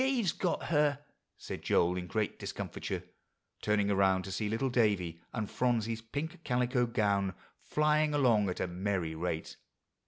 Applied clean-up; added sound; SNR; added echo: none; none; none; none.